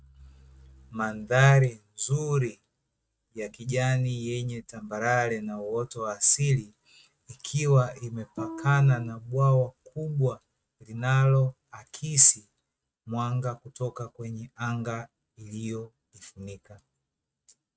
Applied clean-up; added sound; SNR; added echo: neural mask model RNNoise.